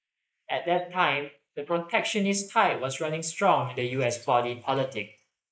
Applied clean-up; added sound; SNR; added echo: neural mask model Resemble Enhance denoiser.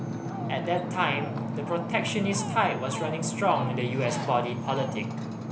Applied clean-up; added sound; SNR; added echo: none; Ocean; 3 dB; none.